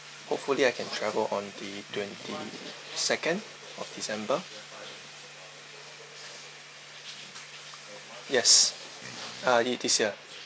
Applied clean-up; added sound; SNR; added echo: none; Livestock, farm animals, working animals; 19 dB; none.